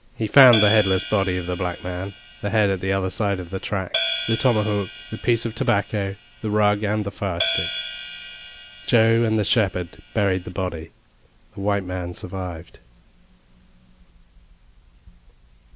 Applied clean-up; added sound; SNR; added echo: none; Hi-hat; 5 dB; none.